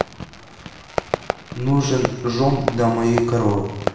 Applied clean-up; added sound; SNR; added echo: none; Fireworks; 7 dB; reverberation time 0.9 s.